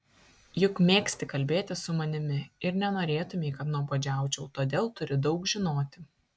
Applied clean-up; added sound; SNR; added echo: none; none; none; none.